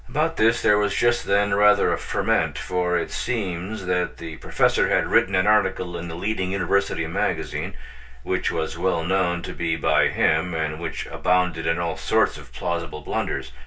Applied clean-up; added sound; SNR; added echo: none; none; none; reverberation time 0.1 s.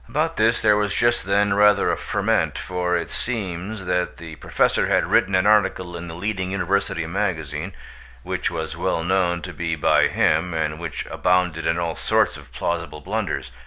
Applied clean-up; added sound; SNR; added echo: none; none; none; none.